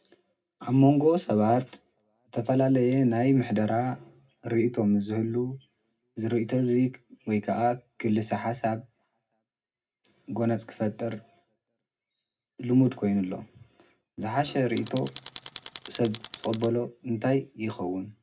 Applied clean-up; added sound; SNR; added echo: none; Tools; 17 dB; reverberation time 0.2 s.